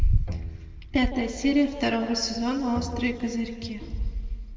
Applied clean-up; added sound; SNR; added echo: none; Bowed string instrument; 15 dB; reverberation time 2.0 s.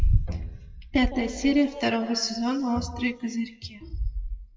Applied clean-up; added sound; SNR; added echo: classical method WPE with log-MMSE.